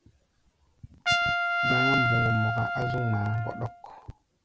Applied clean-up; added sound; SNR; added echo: none; Trumpet; -2 dB; none.